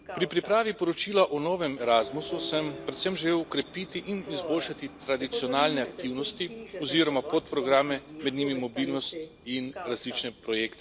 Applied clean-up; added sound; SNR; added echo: none; Subway, metro, underground; 11 dB; none.